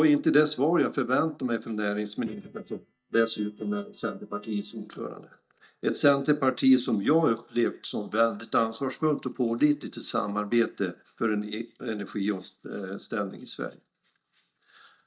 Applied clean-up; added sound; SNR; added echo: neural mask model DeepFilterNet 3.